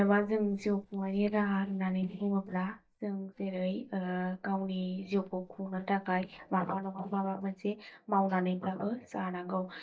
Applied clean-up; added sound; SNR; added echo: neural mask model DeepFilterNet 3.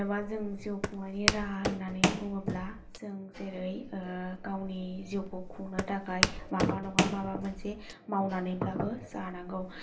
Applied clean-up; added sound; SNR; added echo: none; Walk, footsteps; 1 dB; reverberation time 0.3 s.